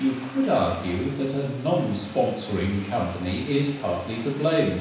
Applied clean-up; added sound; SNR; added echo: none; Fire; 18 dB; reverberation time 0.9 s.